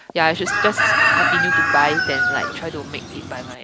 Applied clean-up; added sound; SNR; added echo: none; Chicken, rooster; -4 dB; none.